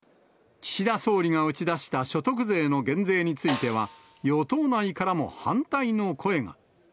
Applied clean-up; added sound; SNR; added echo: none; Snare drum; 14 dB; none.